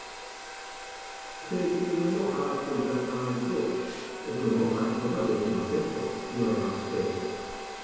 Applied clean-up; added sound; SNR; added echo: none; Domestic sounds, home sounds; 11 dB; reverberation time 2.2 s.